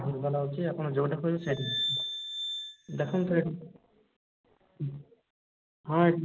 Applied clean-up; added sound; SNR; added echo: none; Glass; 5 dB; none.